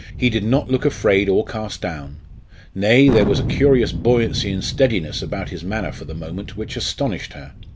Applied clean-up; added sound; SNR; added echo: none; Thunder; 8 dB; none.